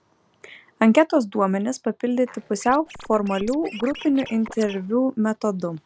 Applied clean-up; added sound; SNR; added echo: none; Scratching (performance technique); 18 dB; none.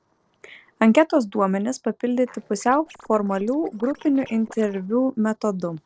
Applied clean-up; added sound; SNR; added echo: neural separator model SepFormer DNS4.